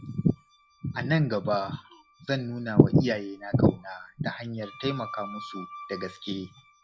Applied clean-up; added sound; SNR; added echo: classical method log-MMSE.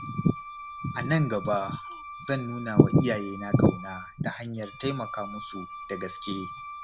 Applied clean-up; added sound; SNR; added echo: none; Wind instrument, woodwind instrument; 13 dB; none.